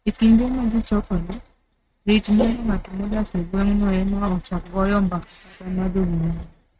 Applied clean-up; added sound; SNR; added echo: neural mask model RNNoise.